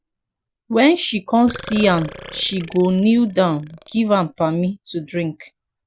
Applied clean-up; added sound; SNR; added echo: none; Burping, eructation; 17 dB; none.